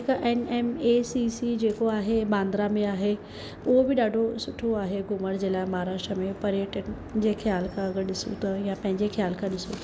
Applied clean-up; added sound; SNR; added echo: none; none; none; none.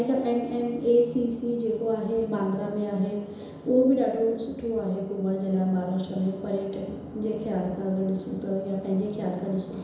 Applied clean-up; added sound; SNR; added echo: none; none; none; reverberation time 1.0 s.